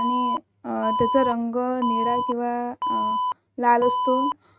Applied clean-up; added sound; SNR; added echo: neural mask model RNNoise.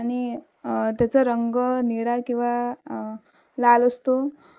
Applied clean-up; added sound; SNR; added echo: neural mask model Resemble Enhance denoiser.